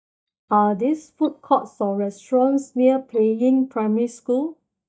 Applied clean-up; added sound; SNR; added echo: neural mask model DeepFilterNet 3.